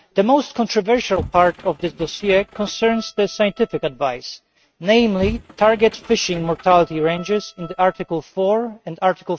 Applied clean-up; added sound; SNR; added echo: neural mask model RNNoise.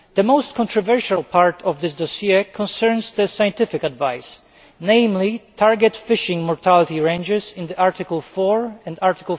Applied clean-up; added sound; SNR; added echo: none; none; none; none.